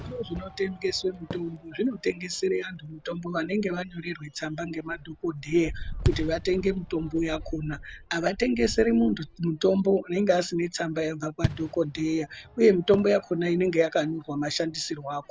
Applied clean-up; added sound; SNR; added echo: none; Fireworks; 12 dB; none.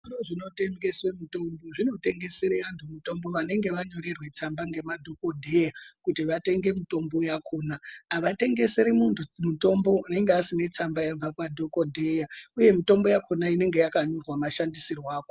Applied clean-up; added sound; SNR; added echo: none; none; none; none.